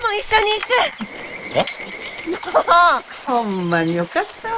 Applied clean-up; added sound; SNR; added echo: neural mask model Resemble Enhance denoiser.